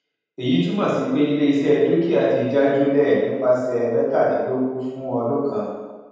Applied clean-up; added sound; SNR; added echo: none; none; none; reverberation time 1.2 s.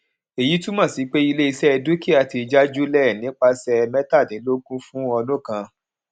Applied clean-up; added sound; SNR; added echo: none; none; none; none.